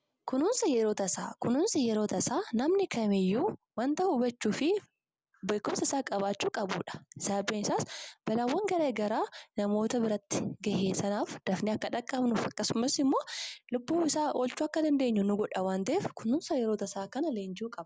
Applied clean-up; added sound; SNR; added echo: none; none; none; none.